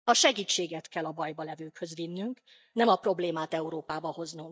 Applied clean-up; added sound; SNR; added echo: neural mask model DeepFilterNet 3.